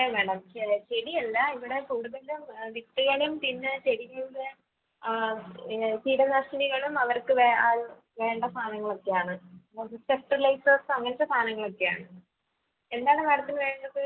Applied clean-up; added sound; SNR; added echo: none; none; none; none.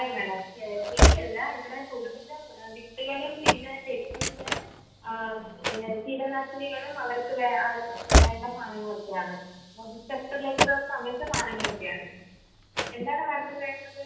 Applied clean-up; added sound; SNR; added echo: none; Slam / Train; -4 dB; reverberation time 0.8 s.